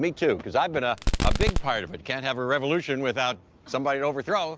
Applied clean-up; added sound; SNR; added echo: none; Fireworks; -2 dB; none.